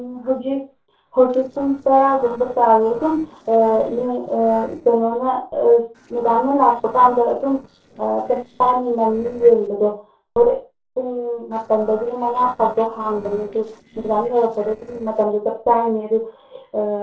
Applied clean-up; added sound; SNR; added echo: neural separator model SepFormer DNS4.